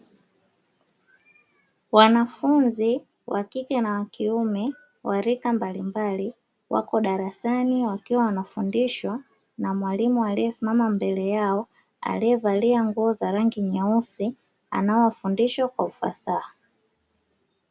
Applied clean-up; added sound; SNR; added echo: none; none; none; none.